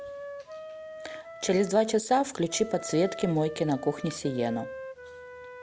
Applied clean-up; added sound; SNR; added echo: none; Wind instrument, woodwind instrument; 13 dB; none.